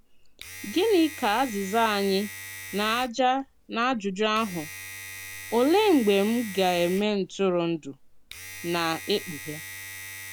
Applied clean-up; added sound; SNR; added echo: none; Domestic sounds, home sounds; 14 dB; none.